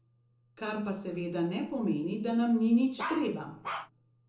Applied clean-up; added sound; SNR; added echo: none; Bark; 8 dB; reverberation time 0.6 s.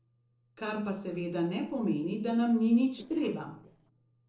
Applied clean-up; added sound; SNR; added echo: neural separator model SepFormer DNS4.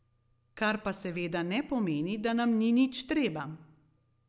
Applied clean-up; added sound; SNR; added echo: none; none; none; none.